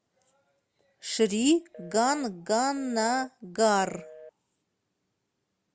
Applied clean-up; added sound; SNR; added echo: none; Telephone; 20 dB; none.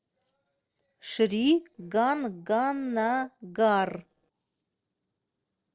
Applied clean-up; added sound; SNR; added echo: neural separator model SepFormer DNS4.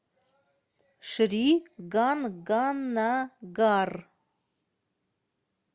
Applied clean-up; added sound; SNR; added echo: none; none; none; none.